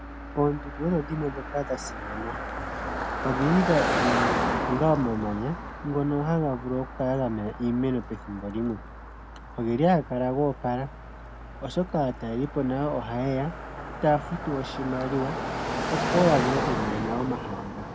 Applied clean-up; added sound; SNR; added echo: none; Car passing by; 4 dB; none.